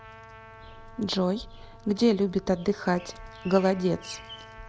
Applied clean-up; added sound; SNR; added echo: none; Trumpet + Bird vocalization, bird call, bird song; 20 dB; none.